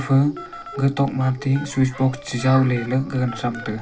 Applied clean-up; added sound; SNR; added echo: none; Telephone; 19 dB; reverberation time 0.2 s.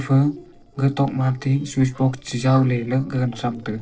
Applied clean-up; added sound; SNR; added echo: neural separator model SepFormer DNS4.